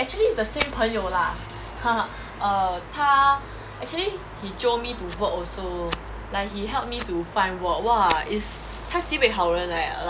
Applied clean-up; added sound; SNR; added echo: none; Fire; 17 dB; none.